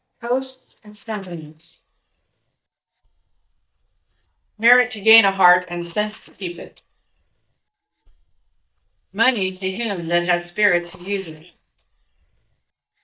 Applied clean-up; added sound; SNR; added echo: neural mask model DeepFilterNet 3.